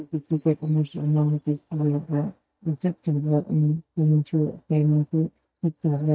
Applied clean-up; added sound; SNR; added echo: neural mask model DeepFilterNet 3.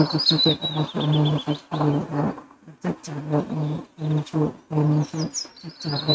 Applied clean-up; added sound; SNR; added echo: neural mask model RNNoise.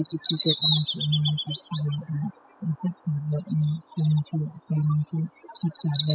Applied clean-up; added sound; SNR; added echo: classical method spectral subtraction.